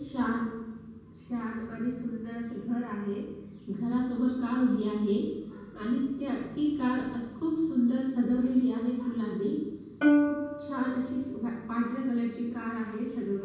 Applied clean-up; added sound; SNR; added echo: none; Plucked string instrument; -1 dB; reverberation time 1.2 s.